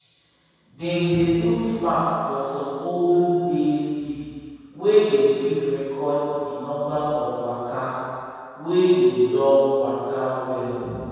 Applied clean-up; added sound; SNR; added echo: none; none; none; reverberation time 2.2 s.